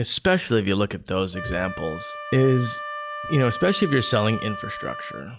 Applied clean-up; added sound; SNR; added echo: none; Wind instrument, woodwind instrument; 11 dB; none.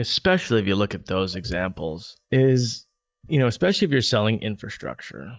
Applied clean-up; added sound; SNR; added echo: neural mask model DeepFilterNet 3.